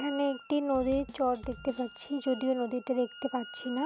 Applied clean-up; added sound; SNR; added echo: none; Bass drum / Snare drum + Wind instrument, woodwind instrument; 16 dB; none.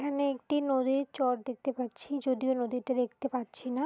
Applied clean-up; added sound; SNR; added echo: none; none; none; none.